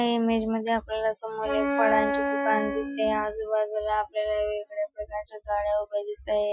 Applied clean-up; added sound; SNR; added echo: classical method Wiener filter.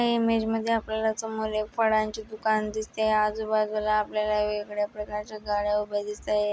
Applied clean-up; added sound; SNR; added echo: none; none; none; none.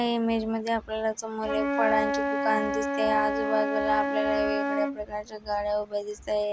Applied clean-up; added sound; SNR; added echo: none; Wind instrument, woodwind instrument; 2 dB; none.